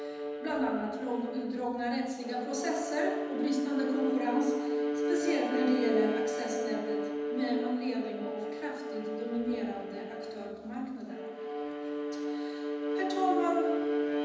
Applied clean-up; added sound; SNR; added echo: none; Bowed string instrument; 0 dB; reverberation time 1.1 s.